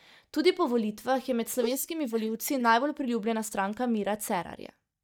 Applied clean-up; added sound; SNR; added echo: neural mask model DeepFilterNet 3.